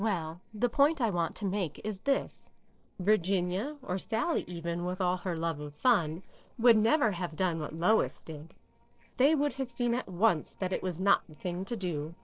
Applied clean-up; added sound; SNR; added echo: neural separator model SepFormer DNS4.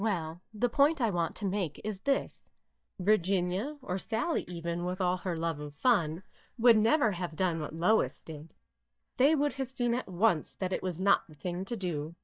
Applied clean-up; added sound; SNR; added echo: neural mask model DeepFilterNet 3.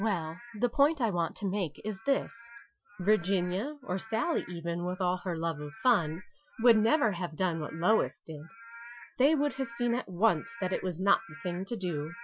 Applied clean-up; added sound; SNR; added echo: classical method Wiener filter.